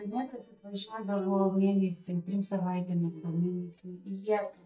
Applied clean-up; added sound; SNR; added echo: neural mask model DeepFilterNet 3.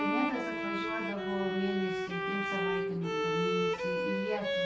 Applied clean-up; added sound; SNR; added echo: none; Bowed string instrument; -4 dB; reverberation time 0.3 s.